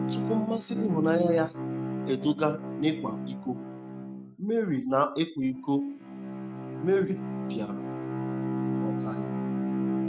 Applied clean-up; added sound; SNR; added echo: neural mask model RNNoise.